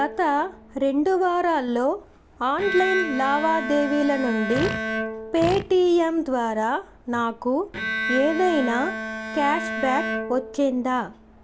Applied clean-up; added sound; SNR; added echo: none; Bowed string instrument + Fart; 8 dB; none.